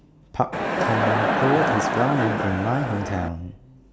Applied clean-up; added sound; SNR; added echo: none; Crowd; -2 dB; none.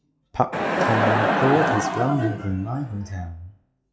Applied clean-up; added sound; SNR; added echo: classical method log-MMSE.